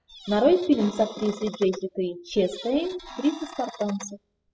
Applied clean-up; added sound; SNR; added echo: classical method spectral subtraction.